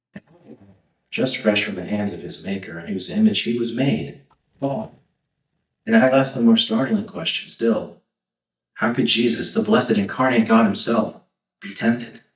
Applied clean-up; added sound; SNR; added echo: neural mask model DeepFilterNet 3.